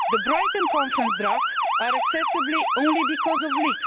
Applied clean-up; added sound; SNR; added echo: none; Motor vehicle (road) / Siren; -3 dB; none.